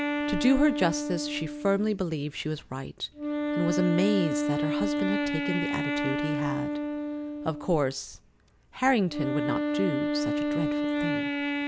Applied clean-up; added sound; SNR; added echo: none; Wind instrument, woodwind instrument; 0 dB; none.